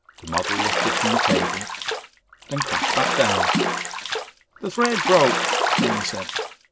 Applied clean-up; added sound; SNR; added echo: none; Bathtub (filling or washing) / Splash, splatter; -3 dB; none.